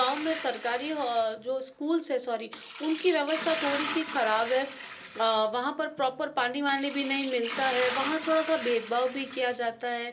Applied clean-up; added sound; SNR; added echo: none; Liquid; 9 dB; reverberation time 0.2 s.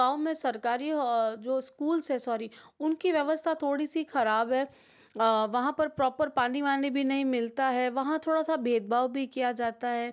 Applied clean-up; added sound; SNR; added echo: none; none; none; none.